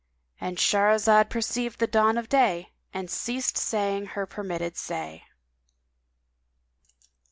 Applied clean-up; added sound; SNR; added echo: none; none; none; none.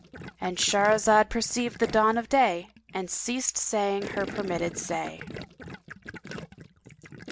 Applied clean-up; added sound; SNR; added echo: none; Gurgling; 14 dB; none.